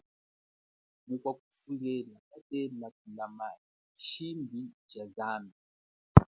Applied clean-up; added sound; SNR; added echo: none; none; none; none.